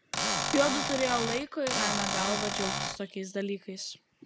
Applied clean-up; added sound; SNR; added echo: none; Cupboard open or close / Door; -1 dB; none.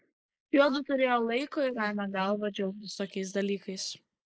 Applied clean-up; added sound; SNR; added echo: neural mask model Resemble Enhance denoiser.